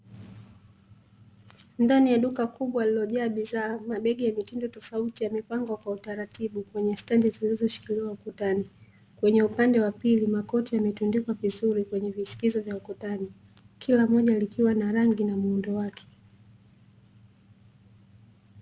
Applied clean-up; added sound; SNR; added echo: none; none; none; none.